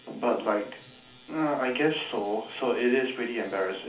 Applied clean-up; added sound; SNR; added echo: none; none; none; reverberation time 0.4 s.